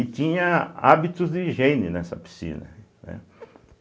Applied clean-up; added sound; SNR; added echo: none; none; none; none.